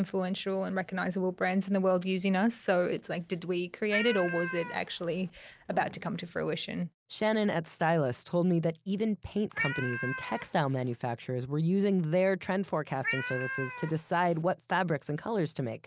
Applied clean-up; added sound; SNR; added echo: none; Cat; 7 dB; none.